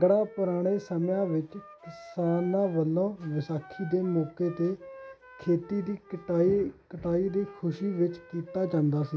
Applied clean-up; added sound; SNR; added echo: none; Wind instrument, woodwind instrument; 20 dB; none.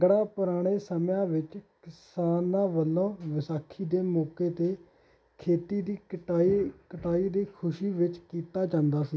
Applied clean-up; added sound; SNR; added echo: none; none; none; none.